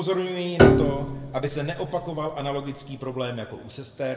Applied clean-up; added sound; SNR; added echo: none; Piano; -5 dB; reverberation time 1.4 s.